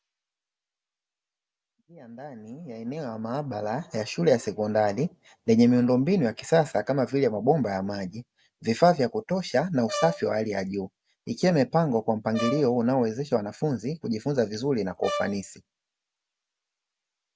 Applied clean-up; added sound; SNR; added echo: none; Brass instrument; 9 dB; none.